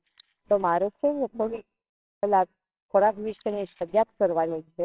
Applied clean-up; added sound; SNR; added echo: neural separator model SepFormer WHAMR!.